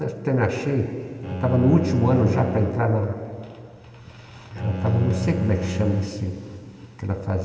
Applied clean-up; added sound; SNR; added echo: none; Bowed string instrument; 6 dB; reverberation time 2.9 s.